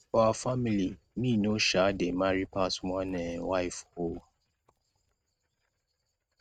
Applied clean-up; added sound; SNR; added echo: neural mask model RNNoise.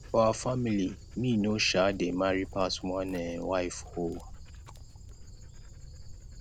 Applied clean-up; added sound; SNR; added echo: none; Dog; 15 dB; none.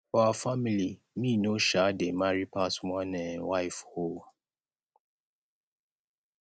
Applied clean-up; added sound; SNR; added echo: none; none; none; none.